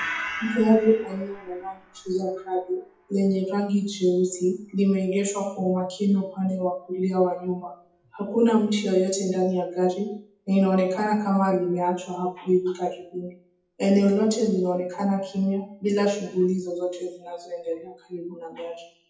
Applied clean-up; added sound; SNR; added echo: classical method WPE with log-MMSE.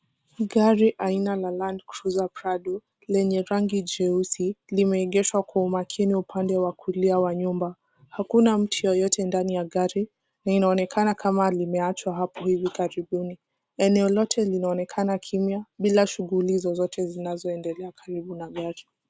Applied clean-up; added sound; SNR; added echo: none; none; none; none.